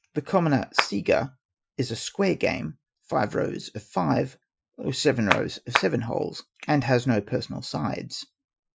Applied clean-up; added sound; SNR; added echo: classical method Wiener filter.